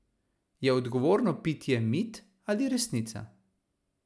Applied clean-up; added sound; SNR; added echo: none; none; none; none.